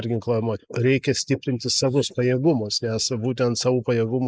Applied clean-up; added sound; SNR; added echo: neural mask model Resemble Enhance denoiser.